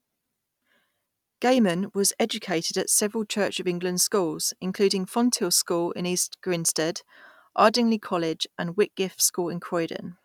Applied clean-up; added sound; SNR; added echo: none; none; none; none.